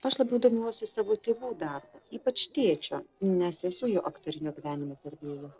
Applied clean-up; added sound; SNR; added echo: neural separator model SepFormer DNS4.